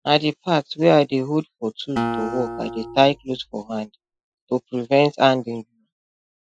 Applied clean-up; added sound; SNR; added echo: classical method Wiener filter.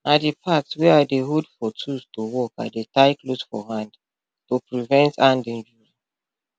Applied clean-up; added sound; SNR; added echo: none; none; none; none.